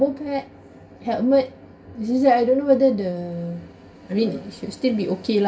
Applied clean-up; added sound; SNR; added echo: none; none; none; reverberation time 0.2 s.